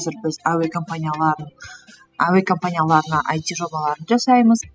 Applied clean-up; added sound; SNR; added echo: classical method spectral subtraction.